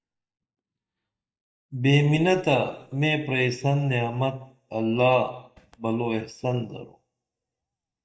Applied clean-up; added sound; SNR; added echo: neural mask model DeepFilterNet 3.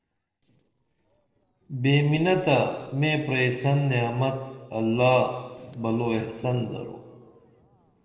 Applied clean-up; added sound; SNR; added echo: neural separator model SepFormer DNS4.